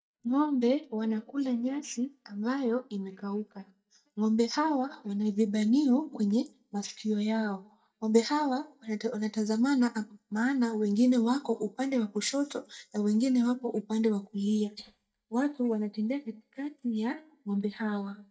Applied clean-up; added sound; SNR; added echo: neural mask model DeepFilterNet 3.